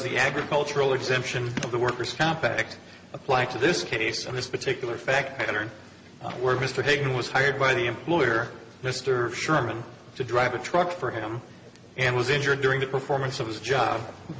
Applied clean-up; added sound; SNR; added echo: none; none; none; none.